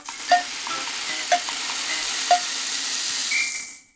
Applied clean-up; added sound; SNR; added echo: neural mask model RNNoise.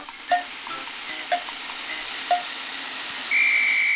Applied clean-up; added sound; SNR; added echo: none; Rattle (instrument); 4 dB; none.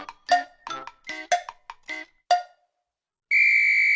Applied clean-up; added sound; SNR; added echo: none; none; none; none.